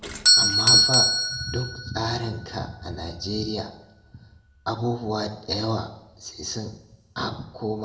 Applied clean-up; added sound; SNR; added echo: none; Doorbell; -4 dB; reverberation time 0.8 s.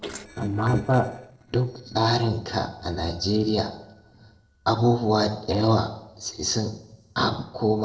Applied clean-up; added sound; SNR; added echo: neural separator model SepFormer DNS4.